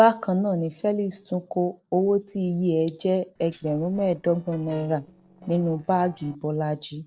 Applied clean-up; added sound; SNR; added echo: neural separator model SepFormer DNS4.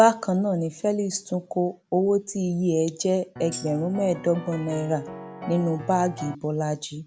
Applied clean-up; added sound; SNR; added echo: none; Piano + Tambourine; 12 dB; none.